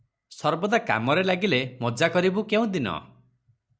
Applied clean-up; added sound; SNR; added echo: none; none; none; none.